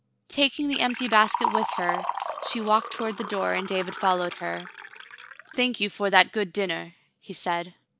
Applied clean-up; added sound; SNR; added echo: none; Liquid; 8 dB; none.